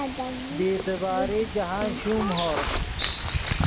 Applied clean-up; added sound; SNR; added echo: none; Bird vocalization, bird call, bird song; -1 dB; none.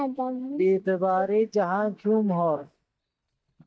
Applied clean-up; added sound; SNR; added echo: neural mask model DeepFilterNet 3.